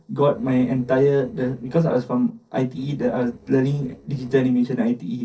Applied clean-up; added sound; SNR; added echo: neural separator model SepFormer DNS4.